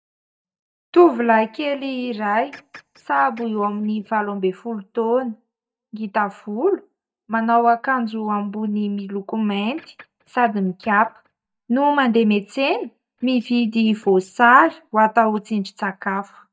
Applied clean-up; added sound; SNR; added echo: neural mask model DeepFilterNet 3.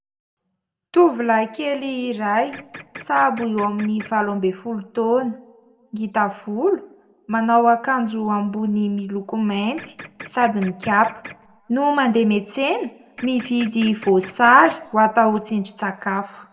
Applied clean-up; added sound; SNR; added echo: none; Printer; 18 dB; reverberation time 0.5 s.